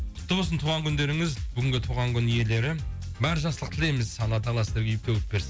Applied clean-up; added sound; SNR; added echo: none; none; none; none.